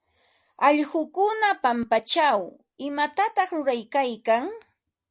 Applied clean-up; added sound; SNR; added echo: none; none; none; none.